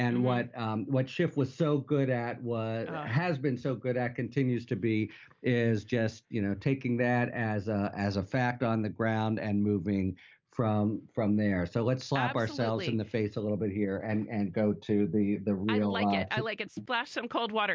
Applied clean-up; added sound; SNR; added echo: none; none; none; none.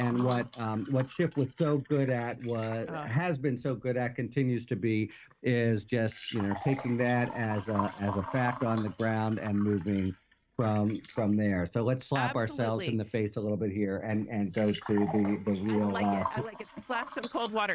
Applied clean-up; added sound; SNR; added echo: neural mask model RNNoise.